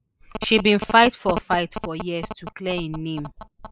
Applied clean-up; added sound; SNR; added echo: neural mask model Resemble Enhance denoiser.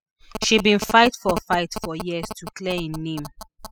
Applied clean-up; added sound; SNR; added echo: classical method spectral subtraction.